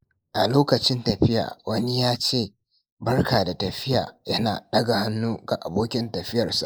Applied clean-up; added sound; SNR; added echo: neural mask model Resemble Enhance denoiser.